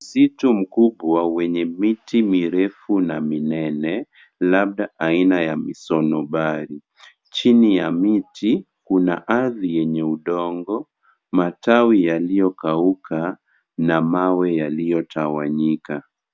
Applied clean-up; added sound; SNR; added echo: none; none; none; none.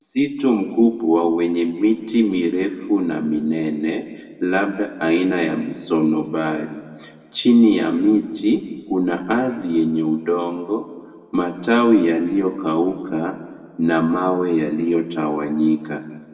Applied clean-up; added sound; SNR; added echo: none; none; none; reverberation time 1.4 s.